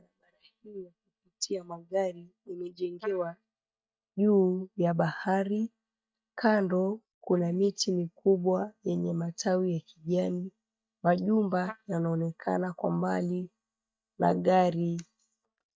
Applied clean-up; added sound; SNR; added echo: neural mask model DeepFilterNet 3.